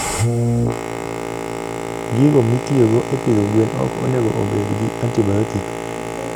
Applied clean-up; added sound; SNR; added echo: none; Boat, Water vehicle; 4 dB; none.